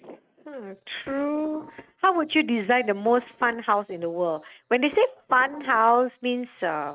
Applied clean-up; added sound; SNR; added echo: neural mask model RNNoise.